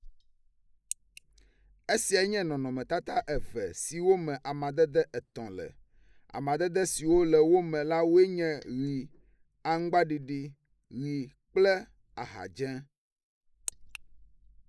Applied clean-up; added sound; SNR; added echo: neural mask model Resemble Enhance denoiser.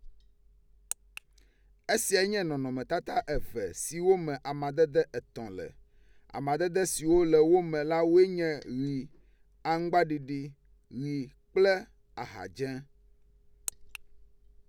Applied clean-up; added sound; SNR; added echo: none; Liquid; 18 dB; none.